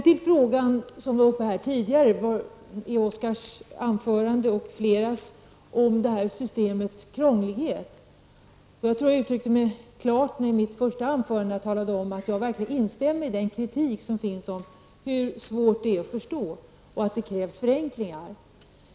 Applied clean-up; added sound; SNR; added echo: none; none; none; none.